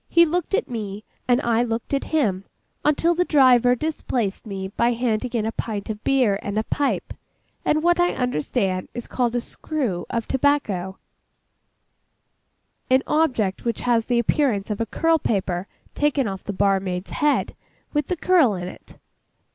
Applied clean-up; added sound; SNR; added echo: none; none; none; none.